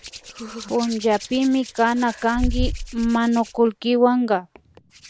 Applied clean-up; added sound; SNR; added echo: none; Hands; 10 dB; none.